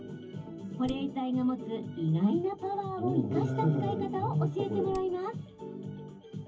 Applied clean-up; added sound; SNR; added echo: none; Hammer; 18 dB; reverberation time 0.3 s.